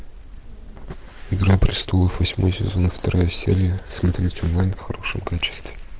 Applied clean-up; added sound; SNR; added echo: none; none; none; none.